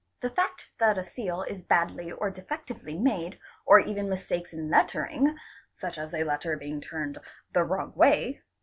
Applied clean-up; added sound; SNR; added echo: none; none; none; none.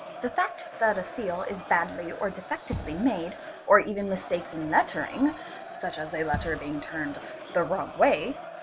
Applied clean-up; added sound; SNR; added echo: none; Bass drum + Crowd; 11 dB; none.